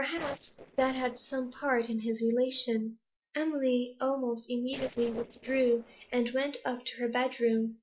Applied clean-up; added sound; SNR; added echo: neural separator model SepFormer DNS4.